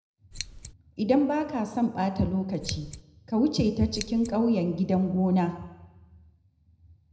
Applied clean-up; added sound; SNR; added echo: none; Scissors; 12 dB; reverberation time 0.8 s.